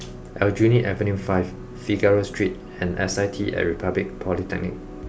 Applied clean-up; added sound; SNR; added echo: none; Bowed string instrument; 18 dB; none.